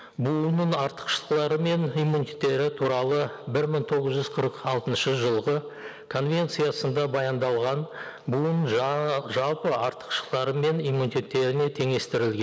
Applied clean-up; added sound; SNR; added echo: none; none; none; none.